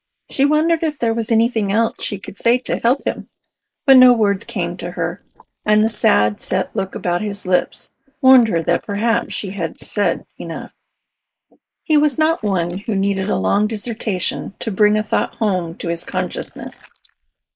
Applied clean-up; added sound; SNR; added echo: neural mask model Resemble Enhance denoiser.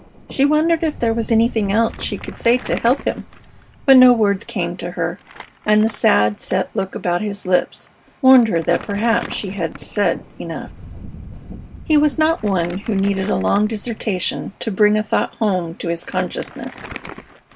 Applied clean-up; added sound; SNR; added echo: none; Thunder + Crumpling, crinkling; 17 dB; none.